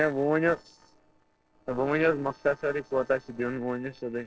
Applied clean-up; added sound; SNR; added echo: neural separator model SepFormer DNS4.